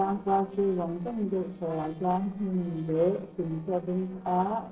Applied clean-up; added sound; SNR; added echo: neural separator model SepFormer DNS4.